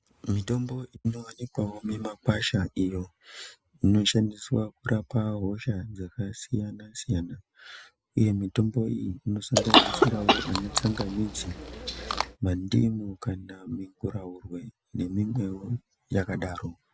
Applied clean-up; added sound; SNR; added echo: none; Chewing, mastication / Cough; -3 dB; none.